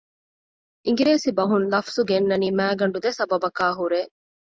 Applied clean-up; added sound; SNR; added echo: none; none; none; none.